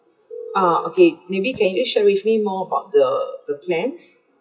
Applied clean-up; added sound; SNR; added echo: classical method WPE with log-MMSE.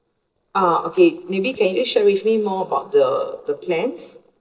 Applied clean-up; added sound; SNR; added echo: neural separator model SepFormer DNS4.